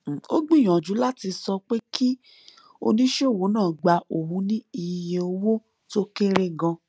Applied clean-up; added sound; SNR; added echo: none; none; none; none.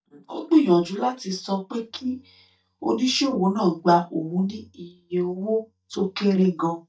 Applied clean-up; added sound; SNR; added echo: neural mask model DeepFilterNet 3.